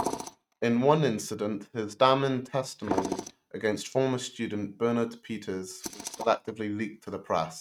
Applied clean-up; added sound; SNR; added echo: neural mask model RNNoise.